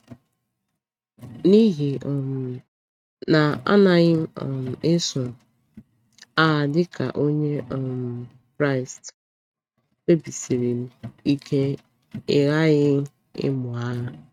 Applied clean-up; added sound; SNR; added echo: neural mask model RNNoise.